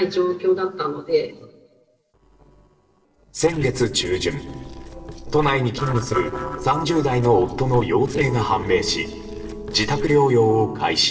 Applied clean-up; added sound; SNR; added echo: neural separator model SepFormer DNS4.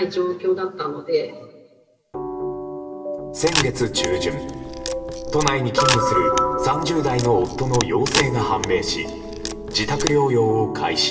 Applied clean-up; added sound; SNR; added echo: none; Camera; 7 dB; reverberation time 1.3 s.